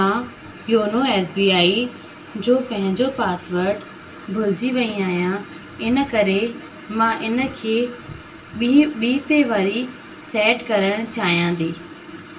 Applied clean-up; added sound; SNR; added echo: none; none; none; reverberation time 0.2 s.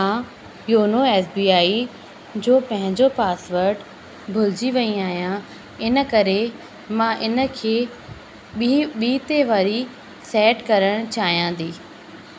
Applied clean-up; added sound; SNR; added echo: none; none; none; none.